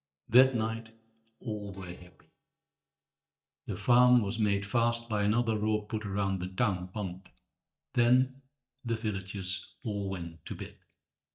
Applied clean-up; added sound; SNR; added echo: neural mask model DeepFilterNet 3.